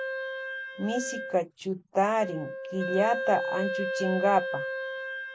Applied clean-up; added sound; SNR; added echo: none; Wind instrument, woodwind instrument; 4 dB; none.